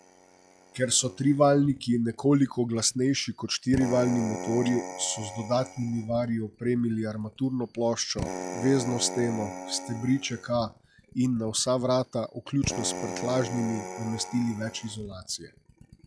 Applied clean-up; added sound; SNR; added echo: classical method log-MMSE.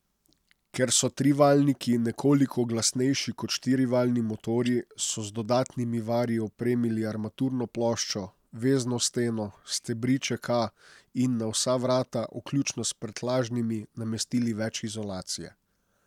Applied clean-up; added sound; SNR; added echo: none; none; none; none.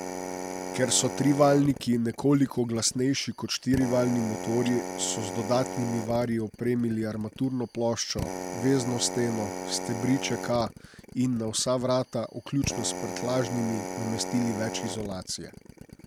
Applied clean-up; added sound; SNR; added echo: none; Drill; 9 dB; none.